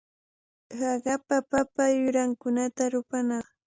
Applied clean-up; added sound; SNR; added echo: none; none; none; none.